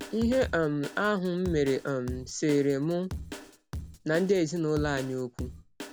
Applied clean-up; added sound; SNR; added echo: none; Drum kit; 12 dB; none.